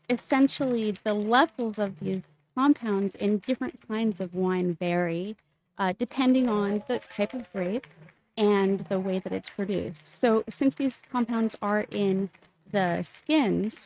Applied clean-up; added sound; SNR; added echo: neural mask model RNNoise.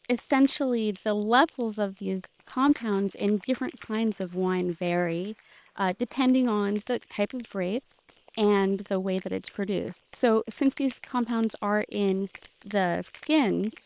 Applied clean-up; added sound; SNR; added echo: neural separator model SepFormer WHAM!.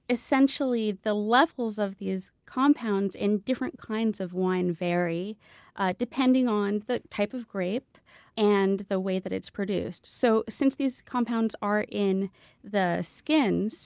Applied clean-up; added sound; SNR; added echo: none; none; none; none.